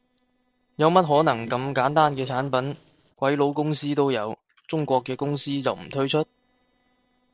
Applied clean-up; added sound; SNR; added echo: neural separator model SepFormer DNS4.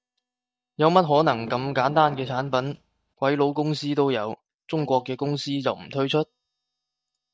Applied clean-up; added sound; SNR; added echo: neural mask model DeepFilterNet 3.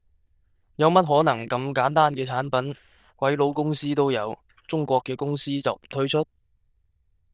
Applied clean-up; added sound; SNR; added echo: neural diffusion model UNIVERSE++.